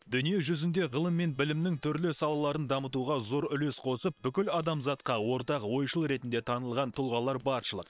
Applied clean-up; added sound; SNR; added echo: neural separator model SepFormer WHAM!.